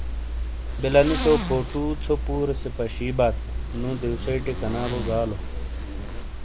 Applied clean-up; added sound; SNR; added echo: none; Zipper (clothing); 3 dB; none.